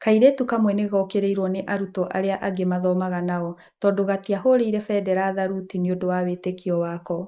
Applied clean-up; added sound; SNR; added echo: neural mask model Resemble Enhance denoiser.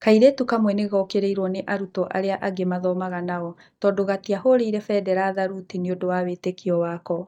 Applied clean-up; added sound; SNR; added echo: neural mask model DeepFilterNet 3.